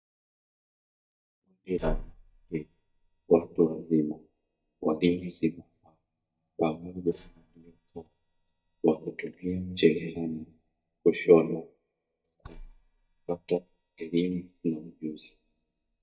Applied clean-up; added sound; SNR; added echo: neural mask model DeepFilterNet 3.